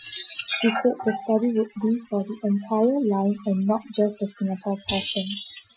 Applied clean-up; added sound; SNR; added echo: classical method Wiener filter.